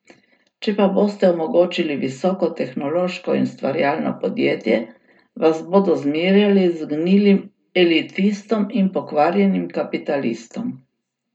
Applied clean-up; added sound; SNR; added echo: none; none; none; reverberation time 0.2 s.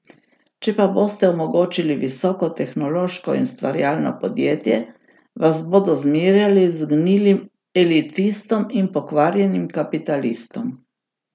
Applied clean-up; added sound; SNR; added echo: none; none; none; none.